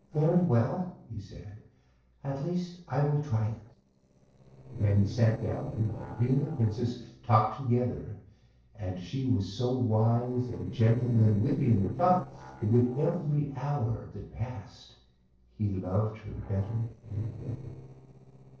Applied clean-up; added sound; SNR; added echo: neural separator model SepFormer DNS4.